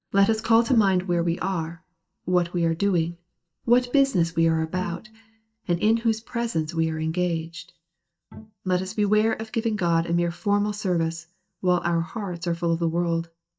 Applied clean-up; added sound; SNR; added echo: neural mask model DeepFilterNet 3.